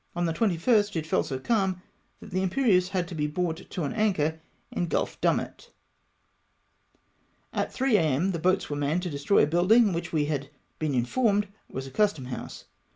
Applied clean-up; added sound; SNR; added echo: none; none; none; none.